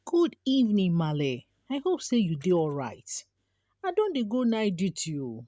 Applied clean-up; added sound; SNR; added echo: none; none; none; none.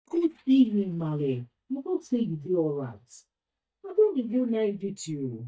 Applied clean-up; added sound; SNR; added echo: neural mask model DeepFilterNet 3.